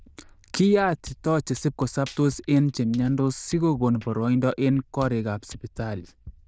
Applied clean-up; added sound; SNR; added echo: neural diffusion model UNIVERSE++.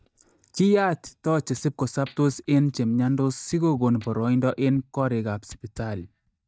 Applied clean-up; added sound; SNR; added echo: neural mask model DeepFilterNet 3.